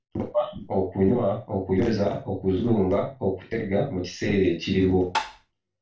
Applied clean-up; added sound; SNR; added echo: none; Tap; 5 dB; reverberation time 0.2 s.